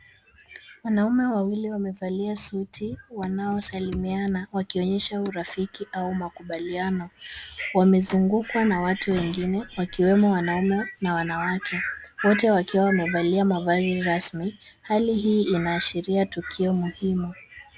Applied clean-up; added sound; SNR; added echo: none; Truck; 18 dB; none.